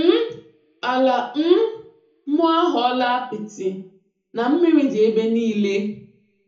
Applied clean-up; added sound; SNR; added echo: none; none; none; reverberation time 0.6 s.